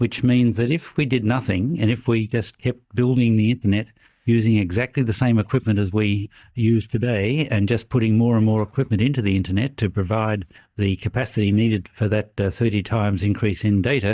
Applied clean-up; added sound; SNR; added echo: neural mask model DeepFilterNet 3.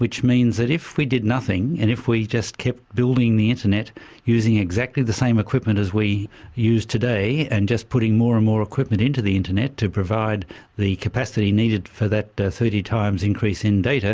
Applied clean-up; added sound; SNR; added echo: none; none; none; none.